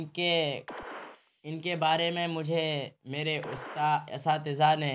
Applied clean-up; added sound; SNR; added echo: none; Gunshot, gunfire; 17 dB; none.